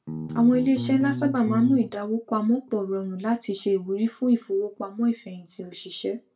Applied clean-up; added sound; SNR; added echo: none; Bass guitar; 6 dB; reverberation time 0.2 s.